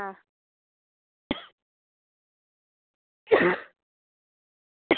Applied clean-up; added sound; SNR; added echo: none; none; none; none.